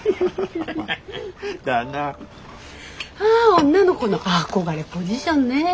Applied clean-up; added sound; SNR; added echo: none; none; none; none.